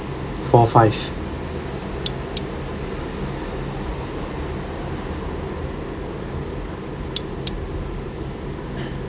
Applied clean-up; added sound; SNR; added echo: none; Cutlery, silverware; 14 dB; none.